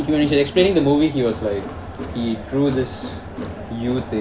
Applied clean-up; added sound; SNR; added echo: none; Crowd; 10 dB; none.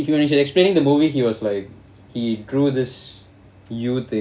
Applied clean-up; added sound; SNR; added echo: none; none; none; none.